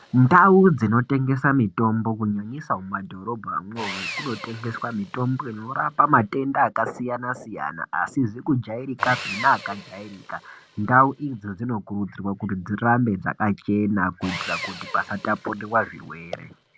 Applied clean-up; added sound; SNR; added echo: none; Sawing; 18 dB; none.